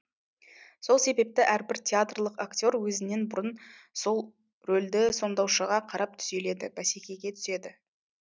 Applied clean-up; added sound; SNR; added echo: none; none; none; none.